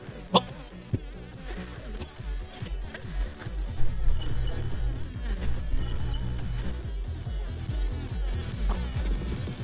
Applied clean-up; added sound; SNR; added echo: neural mask model DeepFilterNet 3.